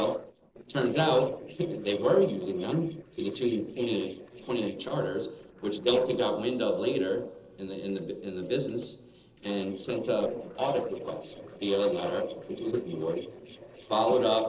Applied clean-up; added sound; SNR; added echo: neural separator model SepFormer DNS4.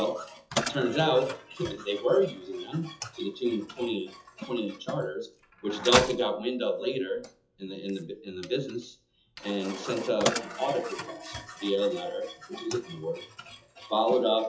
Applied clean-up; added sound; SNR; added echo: classical method WPE with log-MMSE.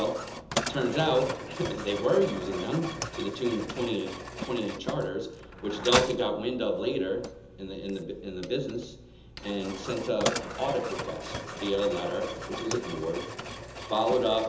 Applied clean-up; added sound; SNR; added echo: none; Mechanisms; 7 dB; reverberation time 1.2 s.